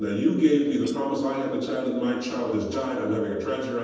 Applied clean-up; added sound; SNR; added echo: neural separator model SepFormer DNS4.